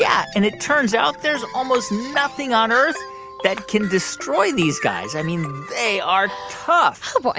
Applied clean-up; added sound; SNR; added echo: none; Clapping; 18 dB; none.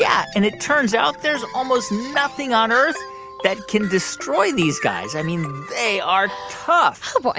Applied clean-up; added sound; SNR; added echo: none; none; none; none.